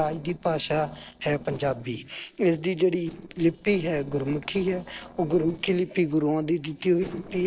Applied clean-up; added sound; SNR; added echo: neural separator model SepFormer DNS4.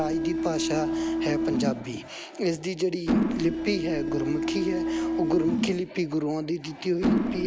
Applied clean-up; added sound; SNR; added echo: none; Mechanisms; -1 dB; none.